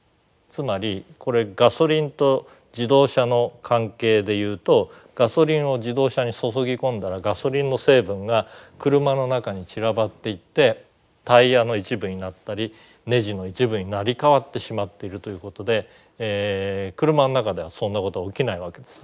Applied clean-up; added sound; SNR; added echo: none; none; none; none.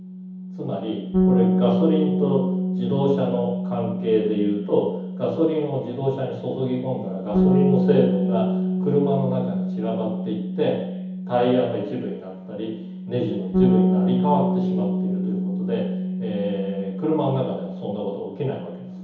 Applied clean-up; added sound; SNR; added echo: none; Bass guitar; -1 dB; reverberation time 2.2 s.